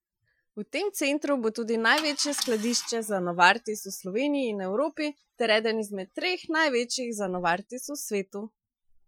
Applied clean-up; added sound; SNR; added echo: classical method Wiener filter.